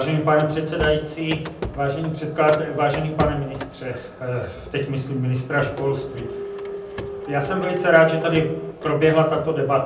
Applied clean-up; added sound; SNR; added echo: none; Printer; 11 dB; reverberation time 0.6 s.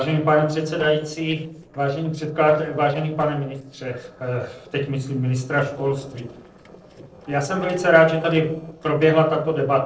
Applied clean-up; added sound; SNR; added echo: neural separator model SepFormer DNS4.